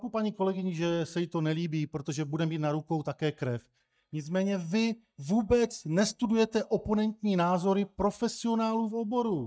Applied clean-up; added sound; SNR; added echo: neural mask model DeepFilterNet 3.